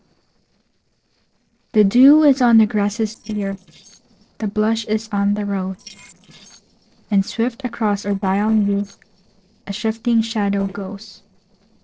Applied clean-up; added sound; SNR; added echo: neural separator model SepFormer DNS4.